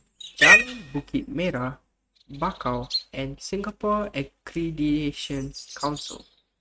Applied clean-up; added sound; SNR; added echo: neural mask model RNNoise.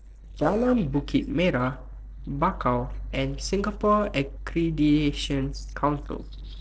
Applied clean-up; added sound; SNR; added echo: neural separator model SepFormer DNS4.